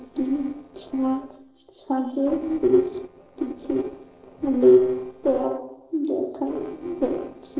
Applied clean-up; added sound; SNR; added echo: neural separator model SepFormer DNS4.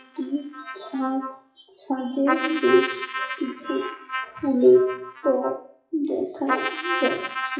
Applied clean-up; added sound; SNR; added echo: classical method WPE with log-MMSE.